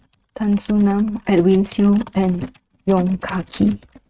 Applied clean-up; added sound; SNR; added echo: neural mask model RNNoise.